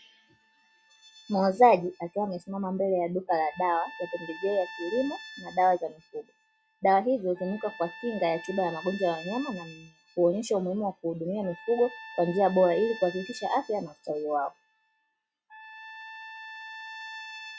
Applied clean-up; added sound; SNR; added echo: classical method log-MMSE.